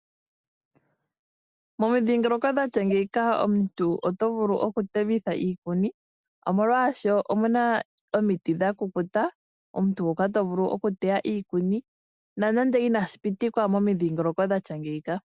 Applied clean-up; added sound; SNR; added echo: none; none; none; none.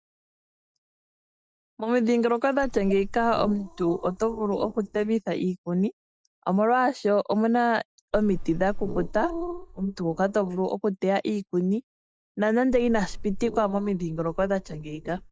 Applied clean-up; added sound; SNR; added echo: neural mask model DeepFilterNet 3.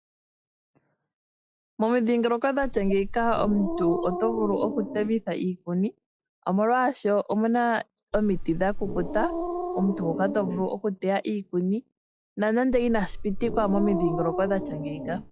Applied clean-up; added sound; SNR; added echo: classical method log-MMSE.